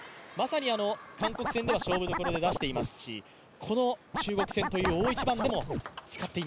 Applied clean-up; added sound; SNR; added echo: none; Scratching (performance technique); 2 dB; none.